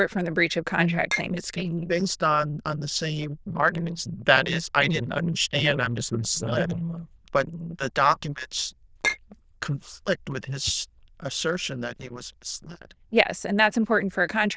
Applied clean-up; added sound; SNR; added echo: neural diffusion model UNIVERSE++.